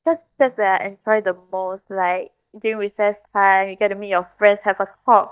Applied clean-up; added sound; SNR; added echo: neural mask model DeepFilterNet 3.